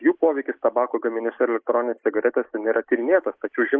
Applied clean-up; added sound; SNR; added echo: neural mask model Resemble Enhance denoiser.